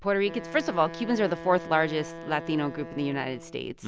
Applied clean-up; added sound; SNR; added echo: none; Wind instrument, woodwind instrument; 13 dB; none.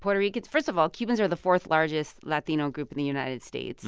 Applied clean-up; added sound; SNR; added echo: none; none; none; none.